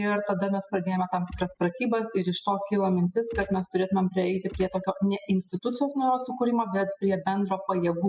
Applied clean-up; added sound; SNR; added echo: classical method spectral subtraction.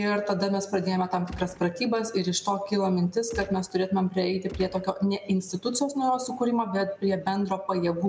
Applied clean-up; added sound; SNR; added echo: none; Gunshot, gunfire; 16 dB; none.